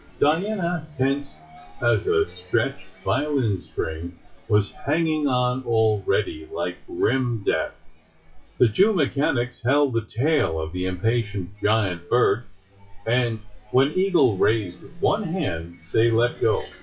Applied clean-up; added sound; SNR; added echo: classical method WPE with log-MMSE.